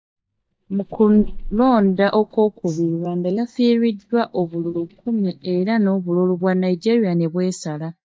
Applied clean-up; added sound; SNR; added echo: neural mask model DeepFilterNet 3.